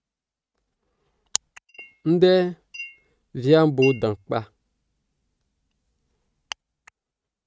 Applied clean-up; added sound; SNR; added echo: neural mask model RNNoise.